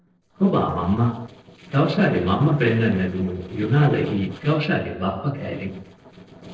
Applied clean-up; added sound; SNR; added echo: neural separator model SepFormer DNS4.